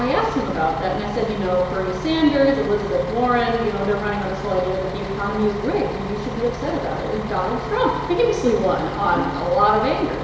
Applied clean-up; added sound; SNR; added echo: none; Bus; 8 dB; reverberation time 1.0 s.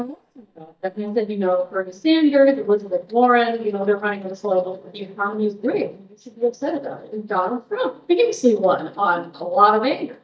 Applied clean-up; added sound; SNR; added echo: neural mask model DeepFilterNet 3.